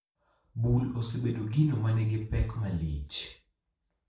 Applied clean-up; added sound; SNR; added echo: none; none; none; reverberation time 0.3 s.